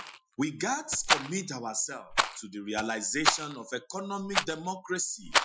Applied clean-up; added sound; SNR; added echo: classical method Wiener filter.